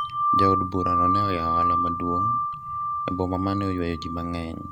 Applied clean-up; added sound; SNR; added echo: none; Wind chime; -3 dB; none.